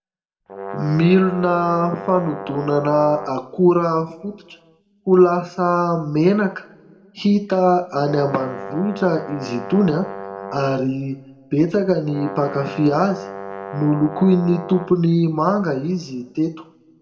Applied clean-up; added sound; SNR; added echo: none; Brass instrument; 13 dB; reverberation time 0.9 s.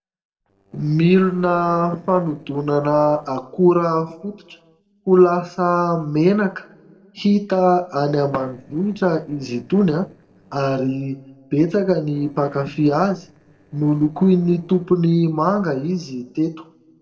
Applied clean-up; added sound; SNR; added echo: neural separator model SepFormer DNS4.